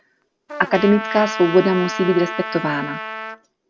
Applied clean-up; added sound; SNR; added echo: none; Trumpet; 9 dB; none.